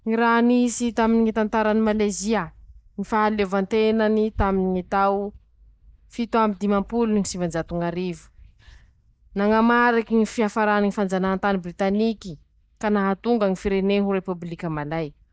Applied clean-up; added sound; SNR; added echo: neural mask model DeepFilterNet 3.